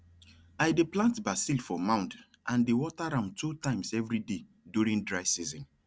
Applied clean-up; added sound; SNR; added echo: none; none; none; none.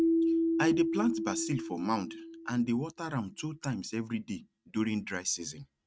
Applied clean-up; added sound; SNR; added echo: neural mask model RNNoise.